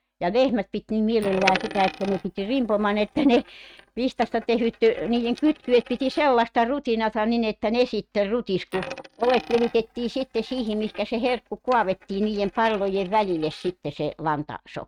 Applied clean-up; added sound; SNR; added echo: neural mask model RNNoise.